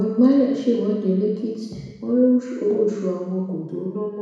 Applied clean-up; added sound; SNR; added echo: none; none; none; reverberation time 1.1 s.